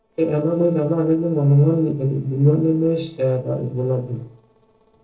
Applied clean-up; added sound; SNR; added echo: neural separator model SepFormer DNS4.